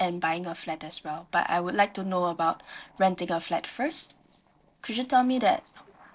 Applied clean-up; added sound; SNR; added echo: neural separator model SepFormer DNS4.